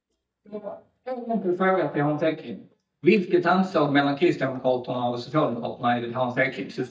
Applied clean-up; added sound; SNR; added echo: neural mask model DeepFilterNet 3.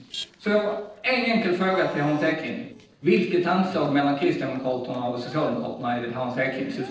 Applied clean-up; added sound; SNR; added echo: neural separator model SepFormer DNS4.